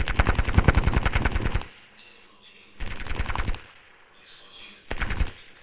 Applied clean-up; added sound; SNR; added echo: neural separator model SepFormer WHAMR!.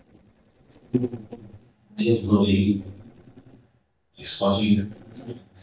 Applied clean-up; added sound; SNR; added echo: neural mask model DeepFilterNet 3.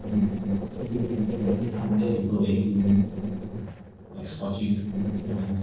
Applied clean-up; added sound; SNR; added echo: neural separator model SepFormer DNS4.